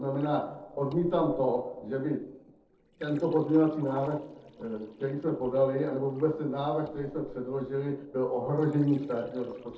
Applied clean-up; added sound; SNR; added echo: neural separator model SepFormer DNS4.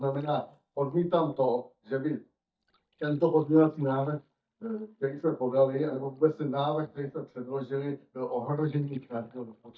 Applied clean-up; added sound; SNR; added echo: neural mask model DeepFilterNet 3.